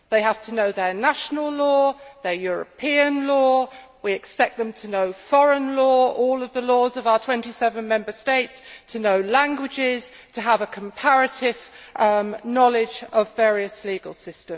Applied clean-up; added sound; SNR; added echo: none; none; none; none.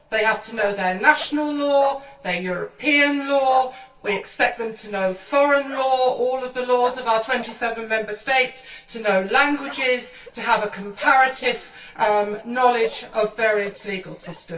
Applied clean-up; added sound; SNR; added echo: neural separator model SepFormer DNS4.